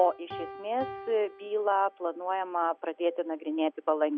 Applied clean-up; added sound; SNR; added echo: none; Piano; 17 dB; none.